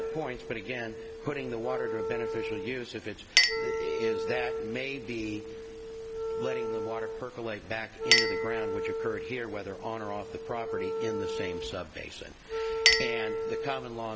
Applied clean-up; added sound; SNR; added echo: none; Chink, clink + Wind instrument, woodwind instrument; -5 dB; none.